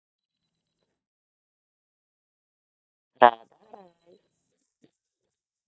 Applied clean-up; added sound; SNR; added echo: neural mask model DeepFilterNet 3.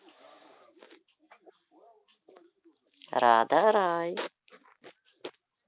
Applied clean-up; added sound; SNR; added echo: none; none; none; none.